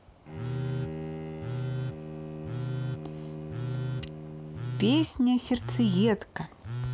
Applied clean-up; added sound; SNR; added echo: none; Telephone + Bowed string instrument; 3 dB; none.